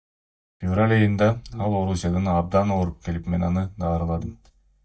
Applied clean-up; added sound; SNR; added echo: neural mask model DeepFilterNet 3.